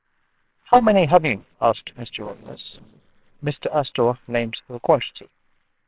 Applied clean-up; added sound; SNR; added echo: neural separator model SepFormer WHAMR!.